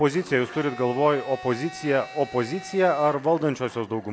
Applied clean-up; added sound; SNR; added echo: none; Domestic sounds, home sounds; 17 dB; none.